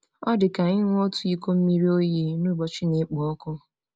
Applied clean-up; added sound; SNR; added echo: none; none; none; none.